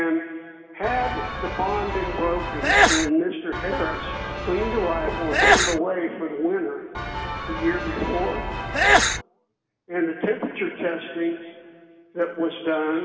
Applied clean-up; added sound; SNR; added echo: none; Sneeze / Church bell; -3 dB; reverberation time 2.3 s.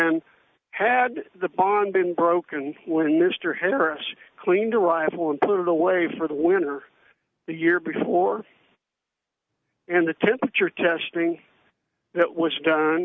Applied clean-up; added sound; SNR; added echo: none; none; none; none.